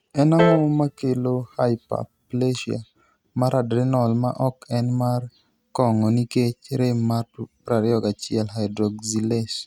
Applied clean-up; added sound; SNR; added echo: neural mask model RNNoise.